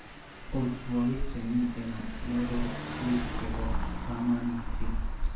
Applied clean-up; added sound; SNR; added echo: none; Engine / Car; 0 dB; reverberation time 0.6 s.